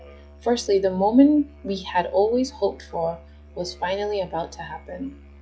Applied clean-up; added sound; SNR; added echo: classical method log-MMSE.